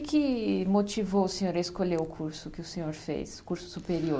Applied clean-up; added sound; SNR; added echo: none; none; none; none.